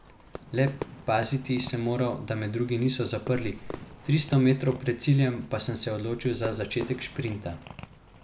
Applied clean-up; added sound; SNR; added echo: none; Fireworks; 16 dB; none.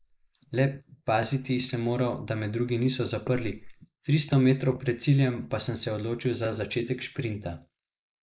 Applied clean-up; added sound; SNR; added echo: neural mask model Resemble Enhance denoiser.